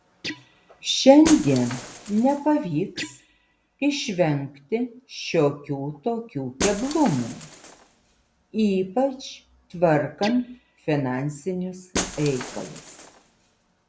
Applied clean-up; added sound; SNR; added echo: none; Guitar + Shatter; 13 dB; none.